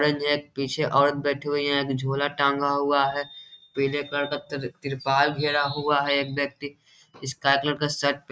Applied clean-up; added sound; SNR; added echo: neural mask model RNNoise.